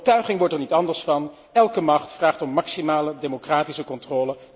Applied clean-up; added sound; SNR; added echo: none; none; none; none.